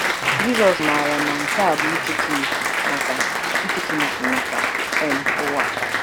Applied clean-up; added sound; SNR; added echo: none; Applause; -3 dB; none.